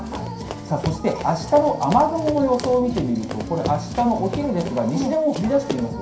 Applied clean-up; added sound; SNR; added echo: none; Run; 13 dB; reverberation time 0.5 s.